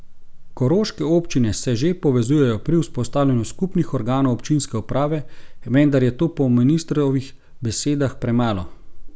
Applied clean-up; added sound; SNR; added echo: none; none; none; none.